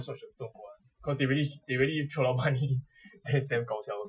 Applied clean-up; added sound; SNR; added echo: classical method Wiener filter.